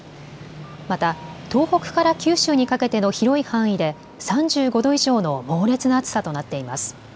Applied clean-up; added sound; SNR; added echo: none; none; none; none.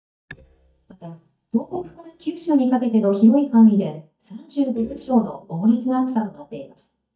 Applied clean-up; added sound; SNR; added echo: neural mask model DeepFilterNet 3.